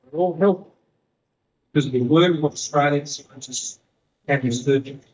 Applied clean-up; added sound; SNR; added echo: neural mask model DeepFilterNet 3.